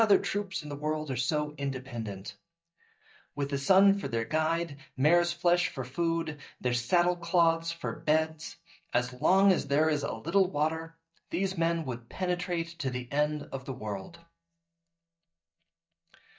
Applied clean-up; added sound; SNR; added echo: neural mask model DeepFilterNet 3.